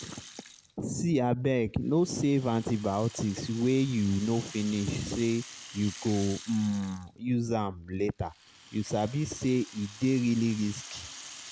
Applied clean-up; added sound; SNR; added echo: none; Rattle (instrument); 18 dB; none.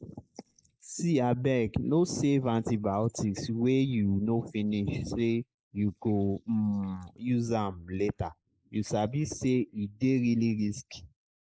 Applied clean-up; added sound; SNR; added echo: neural mask model Resemble Enhance denoiser.